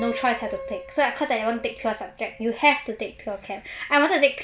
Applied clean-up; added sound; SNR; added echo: none; Piano; 15 dB; none.